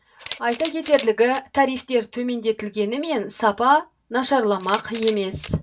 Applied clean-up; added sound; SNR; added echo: none; Camera; 14 dB; reverberation time 0.1 s.